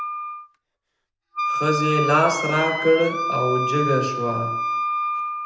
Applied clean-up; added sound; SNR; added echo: none; Wind instrument, woodwind instrument; 2 dB; reverberation time 0.8 s.